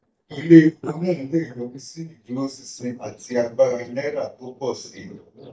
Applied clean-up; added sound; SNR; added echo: neural mask model DeepFilterNet 3.